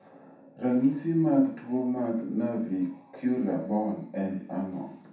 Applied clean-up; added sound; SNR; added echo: none; none; none; reverberation time 0.7 s.